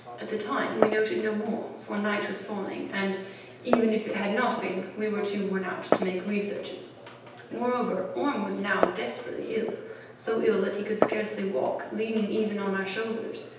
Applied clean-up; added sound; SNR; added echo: none; Glass; 6 dB; reverberation time 0.9 s.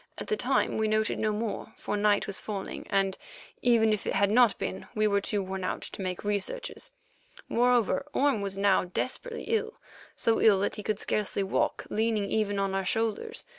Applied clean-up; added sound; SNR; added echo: none; none; none; none.